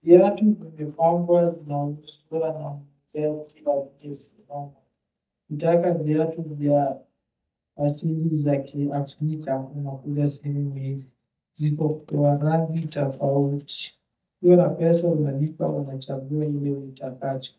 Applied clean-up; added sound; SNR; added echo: neural mask model DeepFilterNet 3.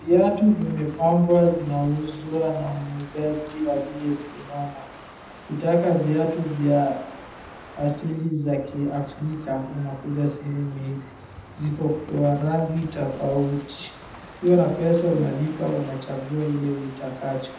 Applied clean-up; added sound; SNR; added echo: none; Crow; 19 dB; reverberation time 0.8 s.